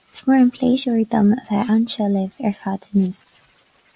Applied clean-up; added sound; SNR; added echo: none; none; none; none.